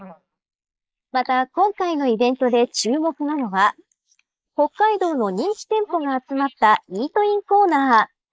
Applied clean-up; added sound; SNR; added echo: neural mask model Resemble Enhance denoiser.